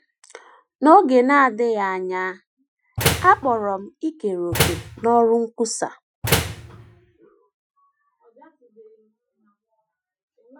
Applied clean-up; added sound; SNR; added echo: classical method Wiener filter.